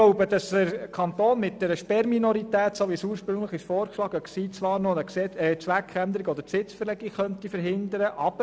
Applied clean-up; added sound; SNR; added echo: none; none; none; none.